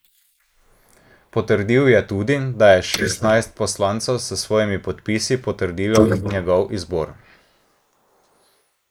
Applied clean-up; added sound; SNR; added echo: neural mask model Resemble Enhance denoiser.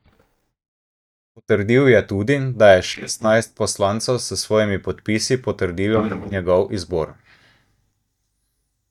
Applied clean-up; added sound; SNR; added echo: neural mask model DeepFilterNet 3.